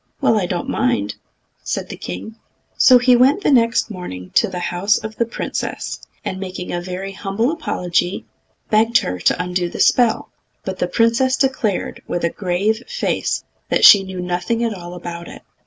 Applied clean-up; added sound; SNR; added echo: none; none; none; none.